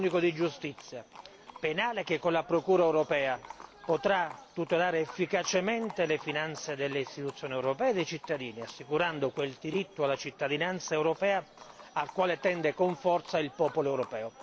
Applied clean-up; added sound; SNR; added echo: none; Livestock, farm animals, working animals; 19 dB; none.